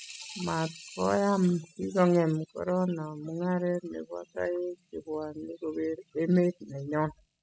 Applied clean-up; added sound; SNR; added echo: classical method spectral subtraction.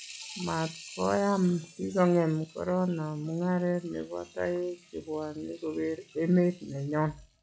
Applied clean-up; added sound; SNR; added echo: classical method log-MMSE.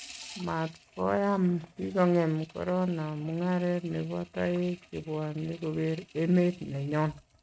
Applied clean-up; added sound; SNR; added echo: neural mask model RNNoise.